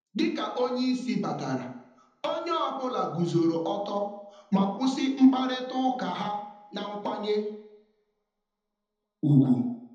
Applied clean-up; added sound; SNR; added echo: none; none; none; reverberation time 0.8 s.